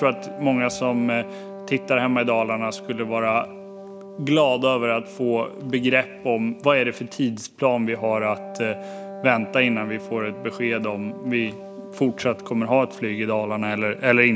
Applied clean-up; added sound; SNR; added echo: none; Wind instrument, woodwind instrument; 14 dB; none.